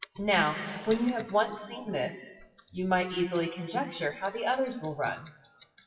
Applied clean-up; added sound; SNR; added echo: classical method WPE with log-MMSE.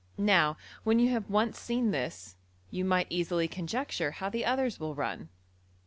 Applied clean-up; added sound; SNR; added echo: none; none; none; none.